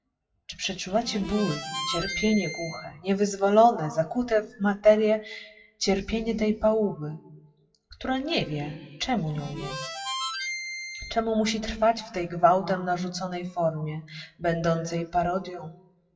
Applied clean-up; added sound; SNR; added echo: classical method WPE with log-MMSE.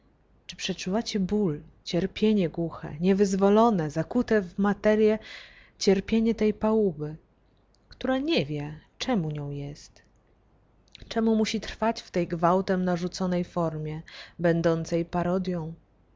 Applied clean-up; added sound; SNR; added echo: none; none; none; none.